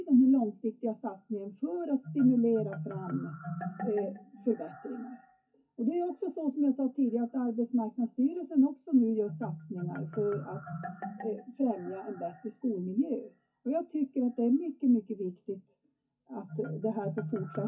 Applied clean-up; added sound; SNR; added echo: classical method WPE with log-MMSE.